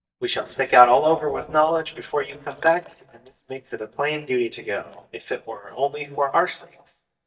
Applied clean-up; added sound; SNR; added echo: neural mask model DeepFilterNet 3.